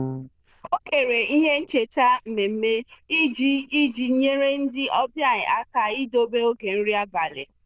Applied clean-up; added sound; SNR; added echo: neural diffusion model UNIVERSE++.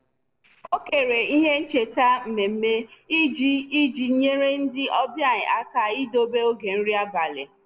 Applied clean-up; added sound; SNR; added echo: neural separator model SepFormer DNS4.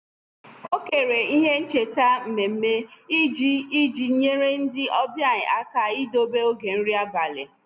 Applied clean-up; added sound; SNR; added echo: none; none; none; none.